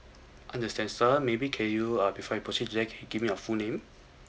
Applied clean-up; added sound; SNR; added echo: none; none; none; none.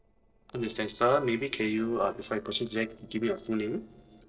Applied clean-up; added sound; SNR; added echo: neural separator model SepFormer DNS4.